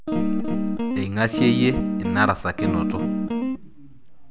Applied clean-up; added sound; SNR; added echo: none; Guitar; -1 dB; none.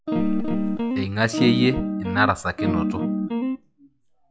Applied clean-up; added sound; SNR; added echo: classical method log-MMSE.